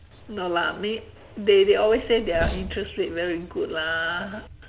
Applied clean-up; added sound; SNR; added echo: none; Train; 13 dB; none.